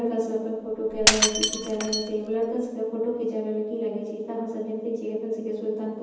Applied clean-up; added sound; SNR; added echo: none; Shatter; -1 dB; reverberation time 1.1 s.